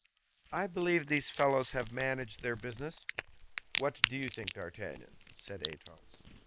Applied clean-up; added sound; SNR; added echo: neural mask model Resemble Enhance denoiser.